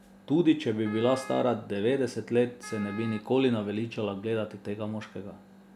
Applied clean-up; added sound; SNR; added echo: none; Wind instrument, woodwind instrument; 18 dB; none.